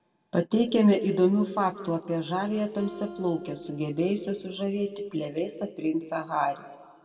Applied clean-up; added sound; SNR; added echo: none; Acoustic guitar; 19 dB; reverberation time 1.4 s.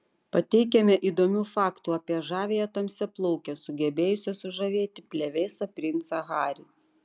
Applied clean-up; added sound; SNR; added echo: none; none; none; none.